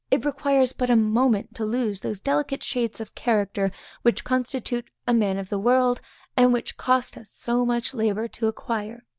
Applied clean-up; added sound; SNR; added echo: none; none; none; none.